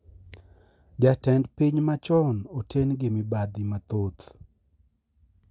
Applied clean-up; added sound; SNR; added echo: none; none; none; none.